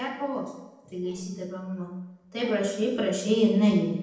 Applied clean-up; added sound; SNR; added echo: neural separator model SepFormer DNS4.